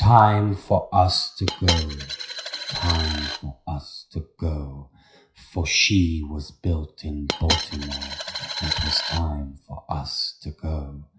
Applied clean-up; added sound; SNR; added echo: classical method WPE with log-MMSE.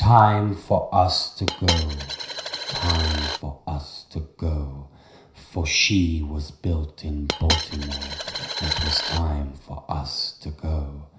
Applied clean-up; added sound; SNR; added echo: none; Coin (dropping); 4 dB; reverberation time 0.5 s.